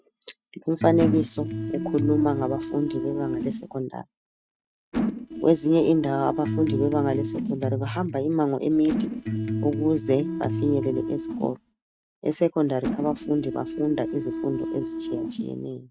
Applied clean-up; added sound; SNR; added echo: neural mask model RNNoise.